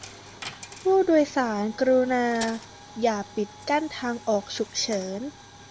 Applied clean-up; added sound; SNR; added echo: none; Coin (dropping); 17 dB; none.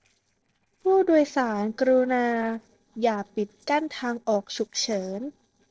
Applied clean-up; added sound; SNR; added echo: neural separator model SepFormer DNS4.